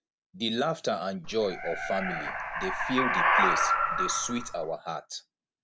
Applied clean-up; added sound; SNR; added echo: none; Animal; -4 dB; none.